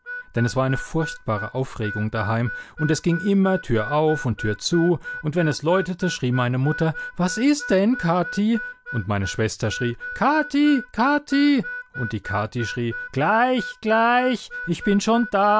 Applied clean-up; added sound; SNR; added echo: none; Harmonica; 13 dB; none.